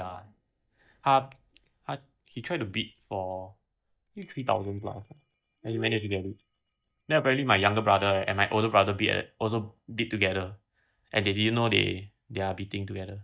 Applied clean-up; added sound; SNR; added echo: neural mask model DeepFilterNet 3.